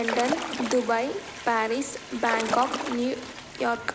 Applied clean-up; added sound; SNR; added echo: none; Splash, splatter + Toilet flush; 4 dB; none.